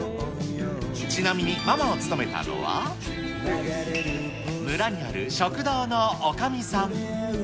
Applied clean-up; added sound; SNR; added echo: none; none; none; none.